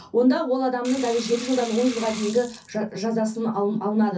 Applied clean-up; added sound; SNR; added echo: none; Sink (filling or washing) / Water; 14 dB; reverberation time 0.3 s.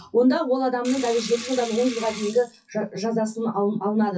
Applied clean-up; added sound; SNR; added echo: classical method WPE with log-MMSE.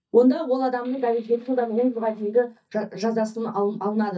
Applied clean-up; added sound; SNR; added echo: neural mask model DeepFilterNet 3.